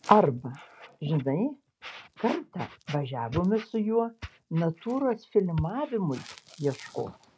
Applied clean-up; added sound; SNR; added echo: none; none; none; none.